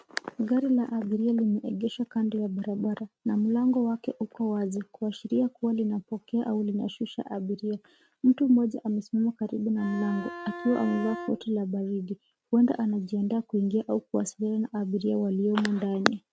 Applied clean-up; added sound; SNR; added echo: neural mask model RNNoise.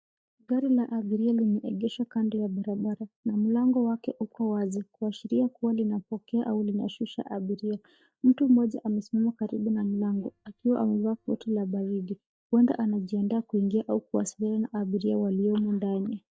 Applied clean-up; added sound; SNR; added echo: neural mask model DeepFilterNet 3.